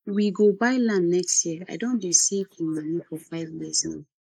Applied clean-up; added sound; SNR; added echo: neural mask model Resemble Enhance denoiser.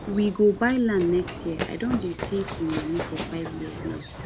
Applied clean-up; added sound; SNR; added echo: none; Run + Fire; 10 dB; none.